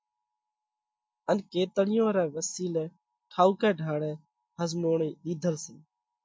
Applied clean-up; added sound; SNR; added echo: neural mask model DeepFilterNet 3.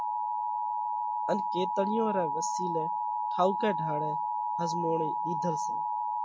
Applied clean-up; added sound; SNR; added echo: none; Alarm; -3 dB; none.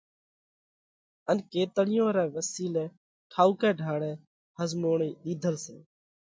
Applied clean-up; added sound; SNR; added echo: none; none; none; none.